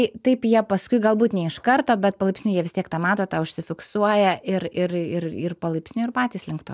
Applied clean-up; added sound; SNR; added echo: none; none; none; none.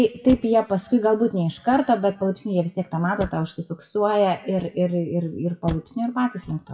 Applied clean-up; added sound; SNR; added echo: classical method WPE with log-MMSE.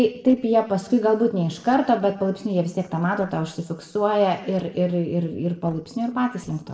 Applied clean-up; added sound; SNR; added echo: neural separator model SepFormer DNS4.